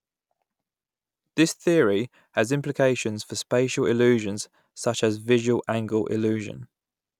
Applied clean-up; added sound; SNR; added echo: none; none; none; none.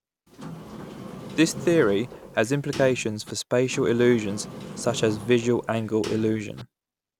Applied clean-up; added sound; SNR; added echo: none; Sliding door; 13 dB; none.